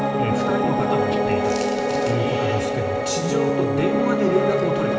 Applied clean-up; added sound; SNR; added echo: none; Piano; -5 dB; reverberation time 1.4 s.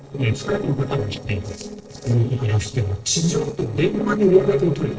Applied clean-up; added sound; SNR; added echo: neural separator model SepFormer DNS4.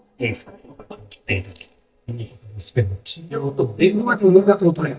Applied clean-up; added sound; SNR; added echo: neural mask model DeepFilterNet 3.